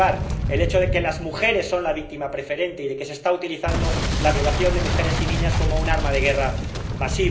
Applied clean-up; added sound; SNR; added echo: none; Boom; 0 dB; reverberation time 0.5 s.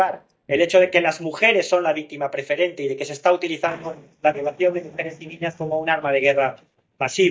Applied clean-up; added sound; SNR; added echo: neural mask model DeepFilterNet 3.